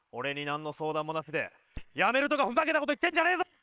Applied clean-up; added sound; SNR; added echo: neural separator model SepFormer WHAM!.